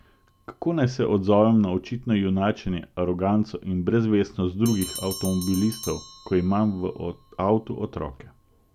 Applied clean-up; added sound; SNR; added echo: none; Bell; 19 dB; none.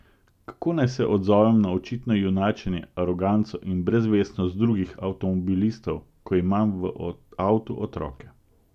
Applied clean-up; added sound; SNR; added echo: none; none; none; none.